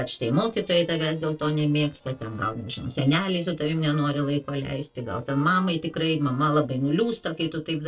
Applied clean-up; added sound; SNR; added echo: neural separator model SepFormer DNS4.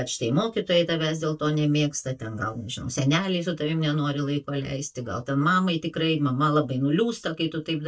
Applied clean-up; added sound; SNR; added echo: neural mask model DeepFilterNet 3.